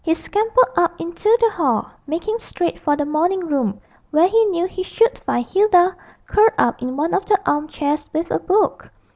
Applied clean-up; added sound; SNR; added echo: none; none; none; none.